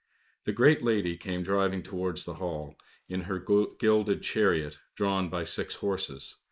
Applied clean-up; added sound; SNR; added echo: neural mask model Resemble Enhance denoiser.